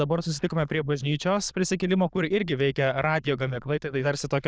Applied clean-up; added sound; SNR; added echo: neural diffusion model UNIVERSE++.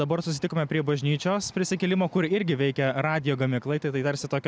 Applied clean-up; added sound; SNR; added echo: none; none; none; none.